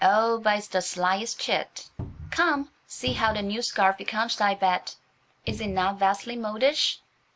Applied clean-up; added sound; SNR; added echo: none; Cupboard open or close; 11 dB; none.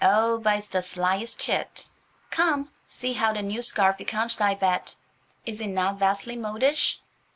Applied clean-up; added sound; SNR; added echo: none; none; none; none.